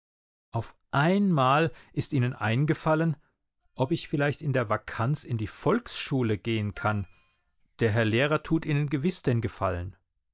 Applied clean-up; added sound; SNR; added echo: neural mask model DeepFilterNet 3.